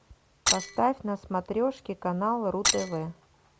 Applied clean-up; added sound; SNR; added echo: none; Shatter; 1 dB; none.